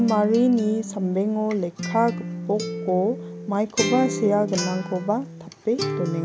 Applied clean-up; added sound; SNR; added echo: none; Acoustic guitar; 7 dB; none.